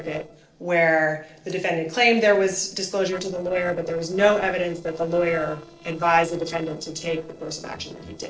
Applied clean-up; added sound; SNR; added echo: neural separator model SepFormer DNS4.